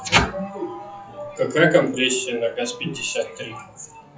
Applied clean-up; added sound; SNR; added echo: classical method WPE with log-MMSE.